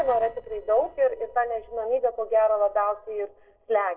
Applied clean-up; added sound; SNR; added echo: neural separator model SepFormer DNS4.